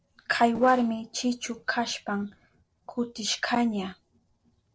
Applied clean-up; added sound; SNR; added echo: neural separator model SepFormer DNS4.